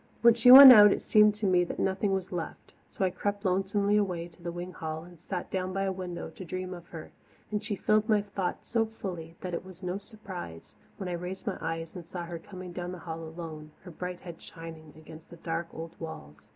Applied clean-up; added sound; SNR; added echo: none; none; none; none.